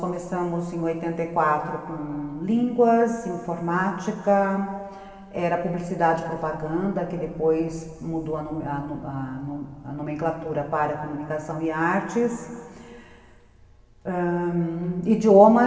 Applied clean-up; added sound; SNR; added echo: none; none; none; reverberation time 2.2 s.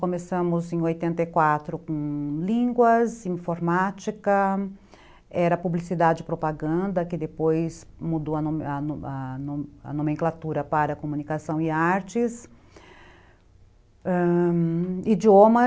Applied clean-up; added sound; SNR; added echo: none; none; none; none.